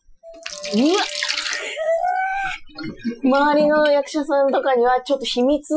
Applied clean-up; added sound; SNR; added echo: classical method Wiener filter.